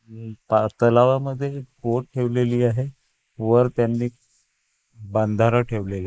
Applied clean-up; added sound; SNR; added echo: neural mask model Resemble Enhance denoiser.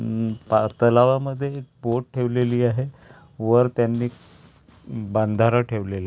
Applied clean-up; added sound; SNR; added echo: none; none; none; none.